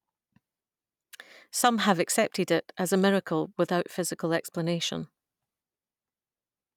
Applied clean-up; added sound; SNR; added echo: none; none; none; none.